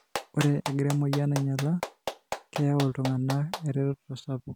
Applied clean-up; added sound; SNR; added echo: none; Clapping; 10 dB; none.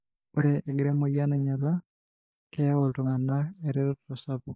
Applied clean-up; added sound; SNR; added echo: neural mask model Resemble Enhance denoiser.